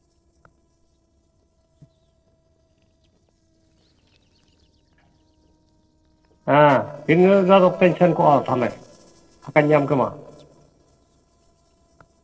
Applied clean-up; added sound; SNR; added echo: neural separator model SepFormer DNS4.